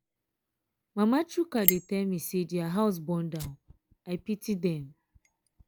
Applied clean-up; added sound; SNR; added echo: none; Fire; 7 dB; none.